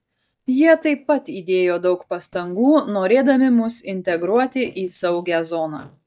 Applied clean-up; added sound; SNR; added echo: neural mask model DeepFilterNet 3.